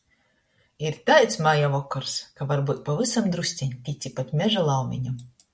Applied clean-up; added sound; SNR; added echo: none; none; none; none.